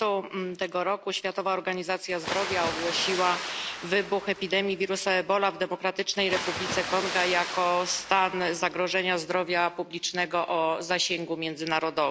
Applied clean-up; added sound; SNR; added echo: none; Water; 10 dB; none.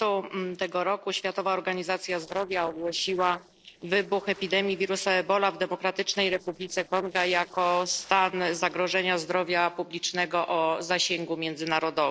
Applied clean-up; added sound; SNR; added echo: neural separator model SepFormer DNS4.